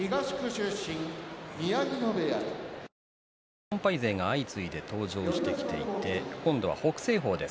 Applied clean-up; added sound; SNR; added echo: none; none; none; none.